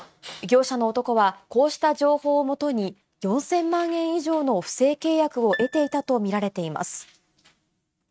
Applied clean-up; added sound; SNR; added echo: neural mask model RNNoise.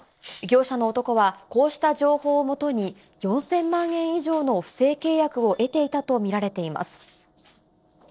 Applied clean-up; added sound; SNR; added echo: neural separator model SepFormer DNS4.